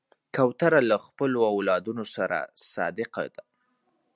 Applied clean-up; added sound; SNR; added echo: none; none; none; none.